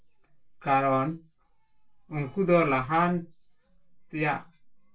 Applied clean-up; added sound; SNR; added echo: none; none; none; reverberation time 0.2 s.